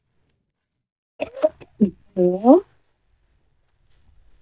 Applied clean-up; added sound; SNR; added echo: neural mask model DeepFilterNet 3.